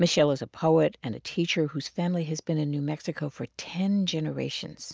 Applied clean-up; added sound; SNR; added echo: none; none; none; none.